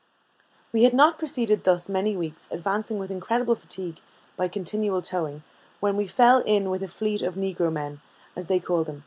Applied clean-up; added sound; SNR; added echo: none; none; none; none.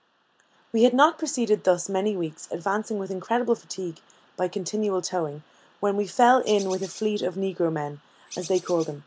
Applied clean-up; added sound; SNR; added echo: none; Bird; 17 dB; none.